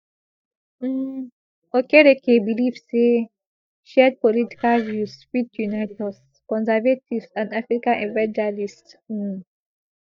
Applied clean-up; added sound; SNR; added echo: neural mask model DeepFilterNet 3.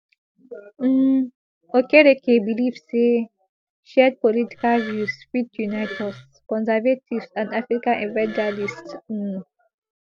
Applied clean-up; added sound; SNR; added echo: none; Wood; 17 dB; none.